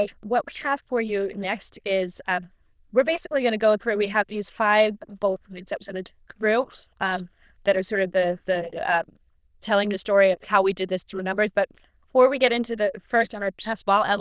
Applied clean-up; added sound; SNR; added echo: neural diffusion model UNIVERSE++.